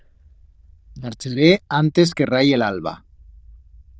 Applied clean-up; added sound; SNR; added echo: neural diffusion model UNIVERSE++.